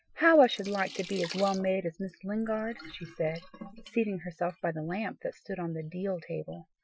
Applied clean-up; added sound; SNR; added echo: classical method Wiener filter.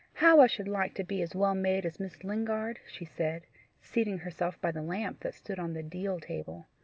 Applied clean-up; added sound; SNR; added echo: none; none; none; none.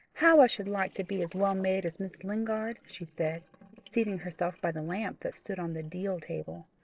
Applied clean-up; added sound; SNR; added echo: neural separator model SepFormer DNS4.